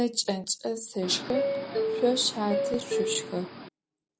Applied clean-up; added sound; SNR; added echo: none; Subway, metro, underground; 1 dB; none.